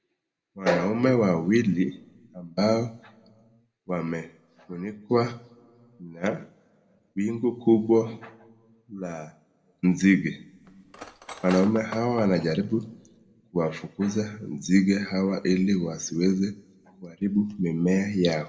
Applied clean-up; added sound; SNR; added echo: none; Cutlery, silverware; 14 dB; reverberation time 0.6 s.